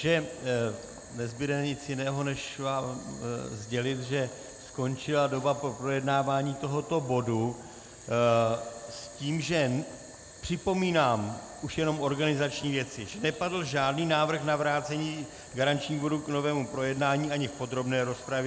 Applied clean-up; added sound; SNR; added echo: none; Boiling; 19 dB; none.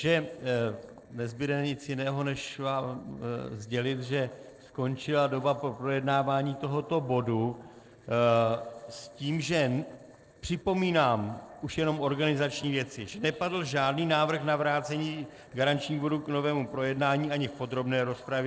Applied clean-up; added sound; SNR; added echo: neural separator model SepFormer DNS4.